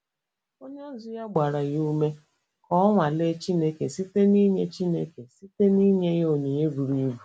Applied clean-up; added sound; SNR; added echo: none; none; none; none.